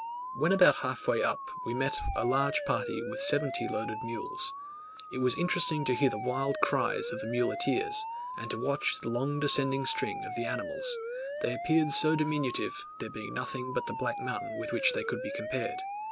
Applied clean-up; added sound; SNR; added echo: none; Siren; 6 dB; none.